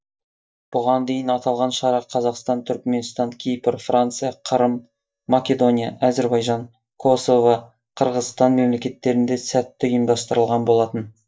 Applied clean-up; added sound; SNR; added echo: neural mask model DeepFilterNet 3.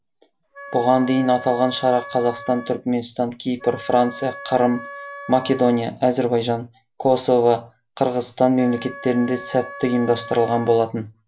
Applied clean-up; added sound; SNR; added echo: none; Wind instrument, woodwind instrument; 16 dB; reverberation time 0.2 s.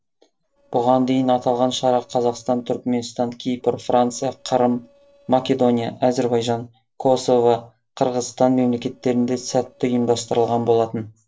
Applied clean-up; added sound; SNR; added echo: neural separator model SepFormer DNS4.